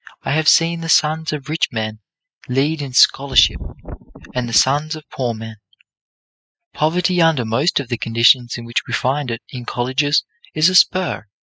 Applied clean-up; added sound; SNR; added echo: classical method spectral subtraction.